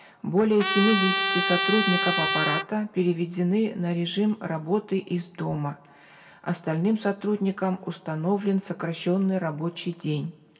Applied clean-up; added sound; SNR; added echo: none; Trumpet; -1 dB; reverberation time 0.2 s.